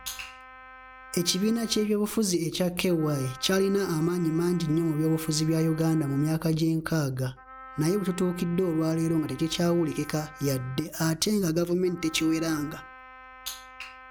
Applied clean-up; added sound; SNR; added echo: none; Wind instrument, woodwind instrument; 20 dB; none.